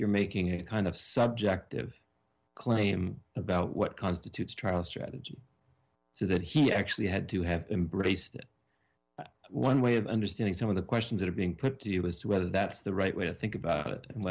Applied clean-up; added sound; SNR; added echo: none; none; none; none.